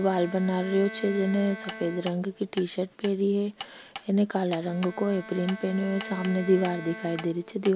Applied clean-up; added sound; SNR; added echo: none; Bowed string instrument + Hammer; 13 dB; none.